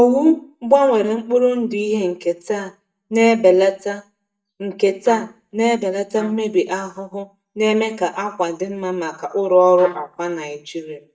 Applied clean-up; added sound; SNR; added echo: neural mask model DeepFilterNet 3.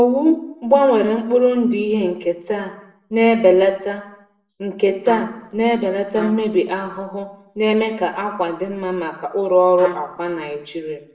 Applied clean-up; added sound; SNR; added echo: neural separator model SepFormer DNS4.